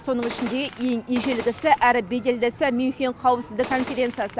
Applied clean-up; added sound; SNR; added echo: none; Gunshot, gunfire; 12 dB; none.